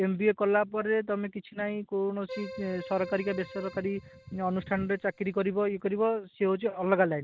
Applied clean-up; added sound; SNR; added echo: none; Keyboard (musical); 16 dB; none.